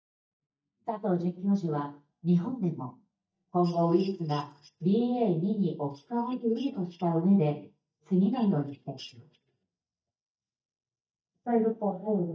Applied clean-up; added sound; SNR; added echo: neural mask model DeepFilterNet 3.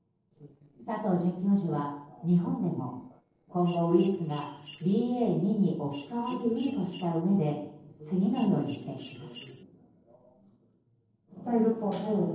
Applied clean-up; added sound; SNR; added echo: neural separator model SepFormer DNS4.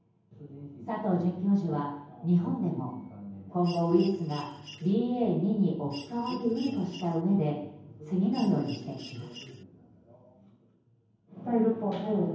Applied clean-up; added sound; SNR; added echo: none; Mechanisms; 18 dB; reverberation time 0.9 s.